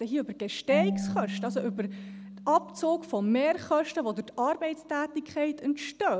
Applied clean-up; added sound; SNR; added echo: none; Marimba, xylophone / Wood; 9 dB; none.